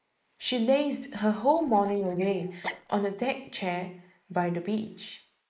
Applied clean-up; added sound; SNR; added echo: neural mask model Resemble Enhance denoiser.